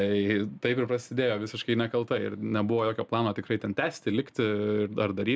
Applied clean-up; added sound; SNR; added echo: none; none; none; none.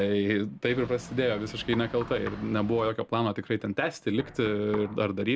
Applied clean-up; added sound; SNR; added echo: none; Boat, Water vehicle + Knock; 17 dB; none.